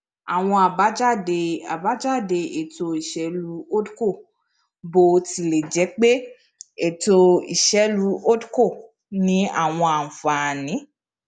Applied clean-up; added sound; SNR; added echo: none; none; none; none.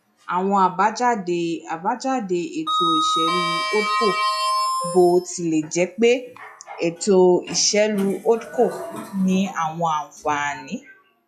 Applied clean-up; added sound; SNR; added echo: classical method log-MMSE.